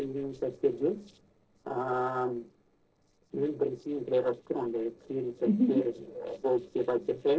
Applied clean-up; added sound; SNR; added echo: neural separator model SepFormer DNS4.